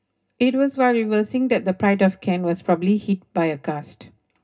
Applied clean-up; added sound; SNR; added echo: none; none; none; reverberation time 0.2 s.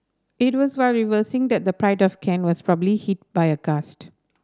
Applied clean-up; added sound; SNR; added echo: none; none; none; none.